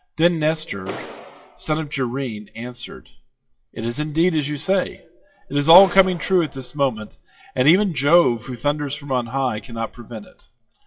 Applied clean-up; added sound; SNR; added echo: classical method WPE with log-MMSE.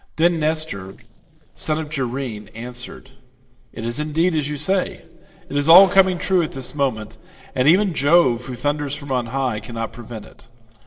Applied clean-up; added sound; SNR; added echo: neural separator model SepFormer DNS4.